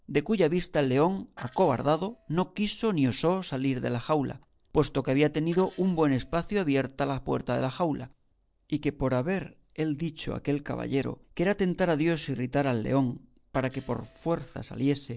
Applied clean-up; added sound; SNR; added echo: neural separator model SepFormer DNS4.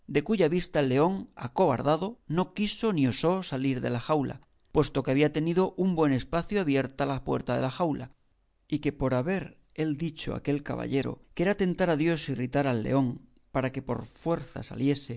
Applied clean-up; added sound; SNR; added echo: none; none; none; none.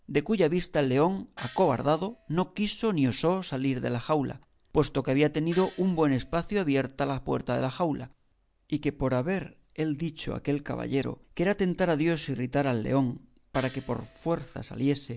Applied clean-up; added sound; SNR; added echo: none; Gong; 19 dB; none.